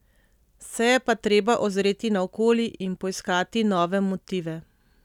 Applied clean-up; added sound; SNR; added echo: none; none; none; none.